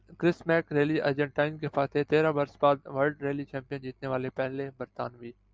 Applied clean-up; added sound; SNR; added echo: none; none; none; none.